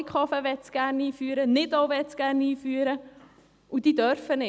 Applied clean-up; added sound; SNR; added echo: none; none; none; none.